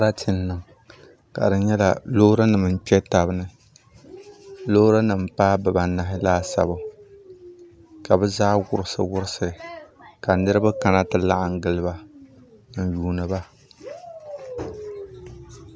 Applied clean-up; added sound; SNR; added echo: none; none; none; none.